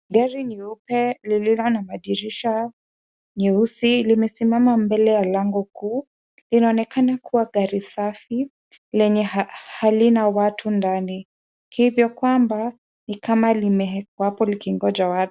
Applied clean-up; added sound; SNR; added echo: none; none; none; none.